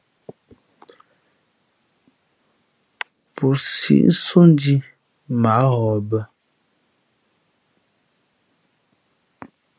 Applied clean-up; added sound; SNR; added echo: none; none; none; none.